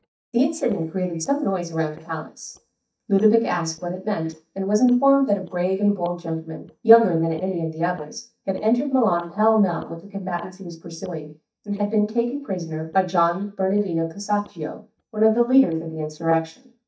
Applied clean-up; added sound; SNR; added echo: neural mask model DeepFilterNet 3.